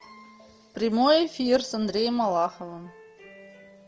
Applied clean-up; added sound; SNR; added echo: none; none; none; none.